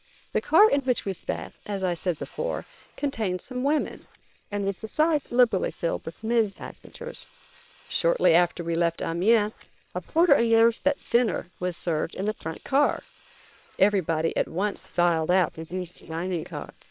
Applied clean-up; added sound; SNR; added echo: neural separator model SepFormer WHAM!.